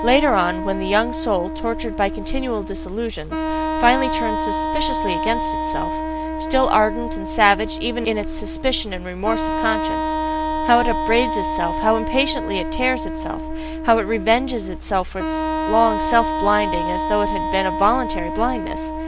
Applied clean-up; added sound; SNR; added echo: none; Wind instrument, woodwind instrument; 4 dB; none.